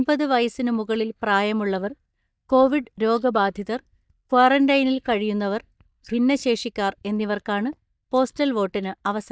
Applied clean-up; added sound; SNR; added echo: neural mask model DeepFilterNet 3.